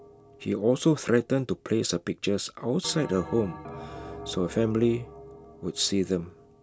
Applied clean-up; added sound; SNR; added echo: none; Bell; 16 dB; none.